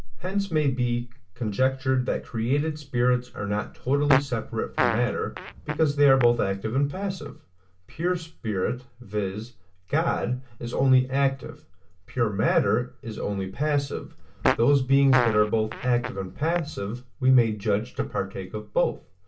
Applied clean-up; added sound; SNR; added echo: none; Fart; 7 dB; reverberation time 0.2 s.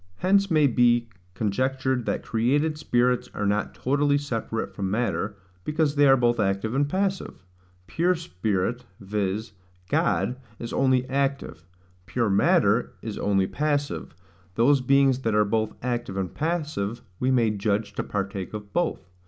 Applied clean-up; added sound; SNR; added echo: none; none; none; none.